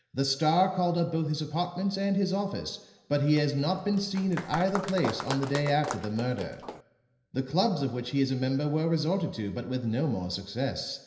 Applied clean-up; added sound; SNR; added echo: none; Applause; 10 dB; reverberation time 0.9 s.